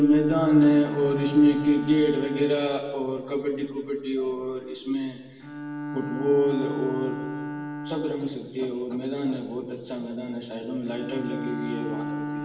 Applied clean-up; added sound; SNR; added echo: none; Bowed string instrument; 9 dB; reverberation time 1.3 s.